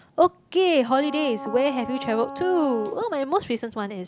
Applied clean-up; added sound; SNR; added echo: none; Wind instrument, woodwind instrument; 13 dB; none.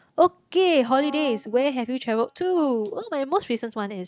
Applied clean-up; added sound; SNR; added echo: neural mask model DeepFilterNet 3.